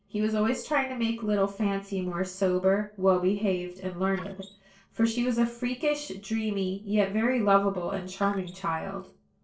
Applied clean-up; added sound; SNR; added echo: neural separator model SepFormer DNS4.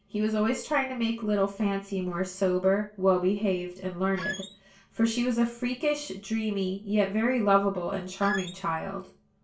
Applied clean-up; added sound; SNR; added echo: none; Squeak; 9 dB; reverberation time 0.2 s.